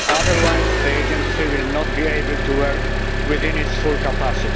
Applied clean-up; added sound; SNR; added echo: none; Engine; -4 dB; none.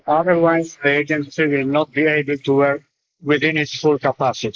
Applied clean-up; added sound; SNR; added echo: neural mask model Resemble Enhance denoiser.